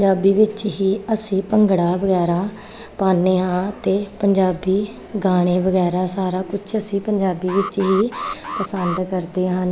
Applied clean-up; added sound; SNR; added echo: none; Alarm; 10 dB; none.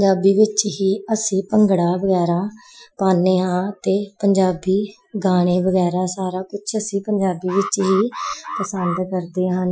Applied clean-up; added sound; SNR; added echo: classical method Wiener filter.